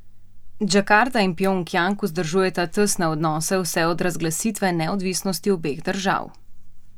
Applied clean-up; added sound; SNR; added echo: none; none; none; none.